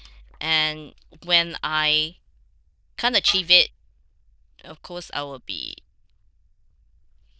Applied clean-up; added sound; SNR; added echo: neural diffusion model UNIVERSE++.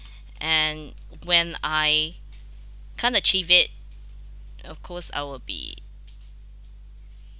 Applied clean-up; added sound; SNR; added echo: none; none; none; none.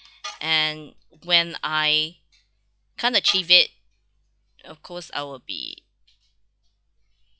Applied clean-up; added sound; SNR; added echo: classical method log-MMSE.